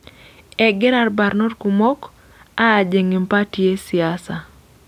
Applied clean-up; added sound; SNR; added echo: none; none; none; none.